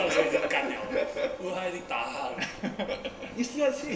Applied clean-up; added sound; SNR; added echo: none; none; none; reverberation time 1.6 s.